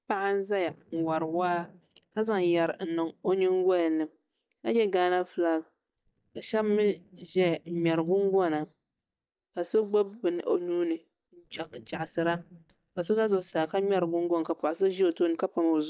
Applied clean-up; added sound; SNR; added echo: neural mask model DeepFilterNet 3.